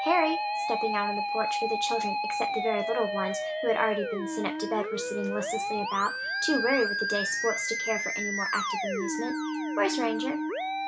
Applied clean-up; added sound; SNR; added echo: none; Musical instrument; 0 dB; none.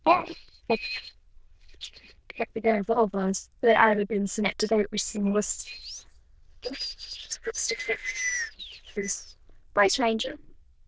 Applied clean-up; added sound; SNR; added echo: neural diffusion model UNIVERSE++.